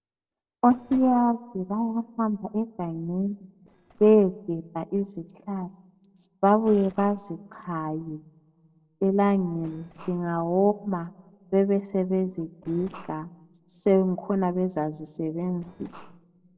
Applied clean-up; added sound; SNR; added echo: neural separator model SepFormer DNS4.